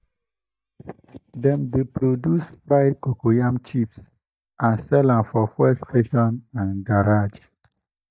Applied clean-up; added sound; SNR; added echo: neural mask model DeepFilterNet 3.